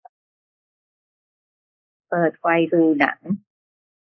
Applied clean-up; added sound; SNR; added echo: neural mask model Resemble Enhance denoiser.